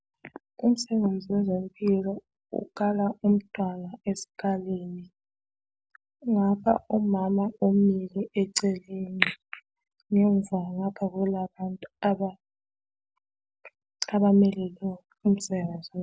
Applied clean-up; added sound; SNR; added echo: none; none; none; none.